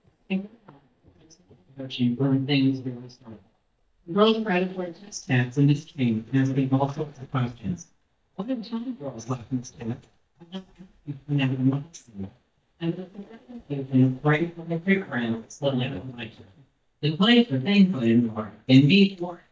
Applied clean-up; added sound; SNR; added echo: neural mask model DeepFilterNet 3.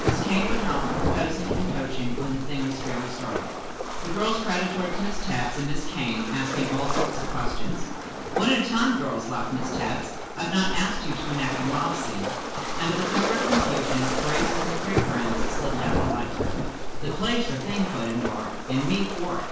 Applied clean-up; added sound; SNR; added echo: none; Waves, surf; -1 dB; reverberation time 0.6 s.